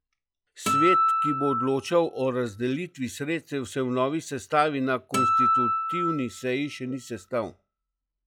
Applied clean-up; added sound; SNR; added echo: classical method log-MMSE.